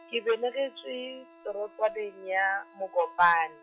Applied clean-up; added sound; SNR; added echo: classical method log-MMSE.